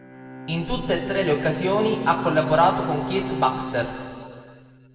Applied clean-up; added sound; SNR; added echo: none; Bowed string instrument; 9 dB; reverberation time 2.2 s.